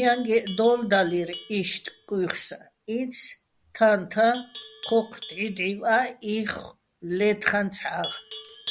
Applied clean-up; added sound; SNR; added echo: none; Livestock, farm animals, working animals; 18 dB; none.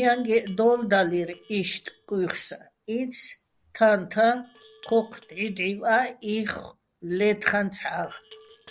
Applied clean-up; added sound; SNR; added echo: neural separator model SepFormer DNS4.